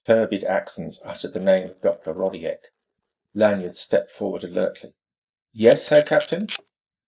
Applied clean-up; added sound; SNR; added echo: neural mask model DeepFilterNet 3.